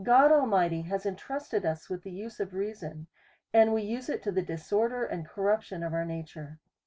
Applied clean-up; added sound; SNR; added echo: none; none; none; none.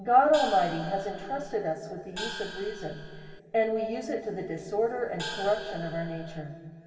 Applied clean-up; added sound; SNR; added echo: none; Gong; 11 dB; reverberation time 2.7 s.